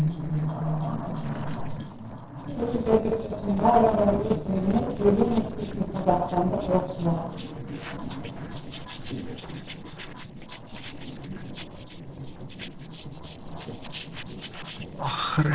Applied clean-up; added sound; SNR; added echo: neural separator model SepFormer DNS4.